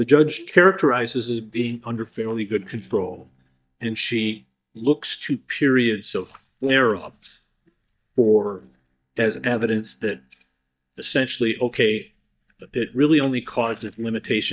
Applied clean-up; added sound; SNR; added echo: neural mask model DeepFilterNet 3.